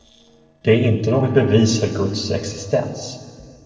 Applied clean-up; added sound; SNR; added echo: neural separator model SepFormer DNS4.